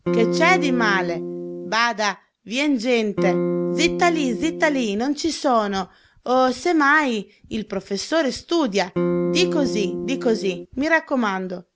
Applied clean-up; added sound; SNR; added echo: none; Electric guitar / Strum; 2 dB; none.